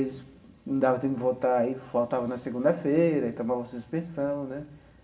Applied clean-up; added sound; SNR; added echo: none; none; none; reverberation time 0.7 s.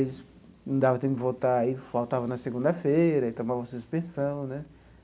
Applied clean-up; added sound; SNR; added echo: none; none; none; none.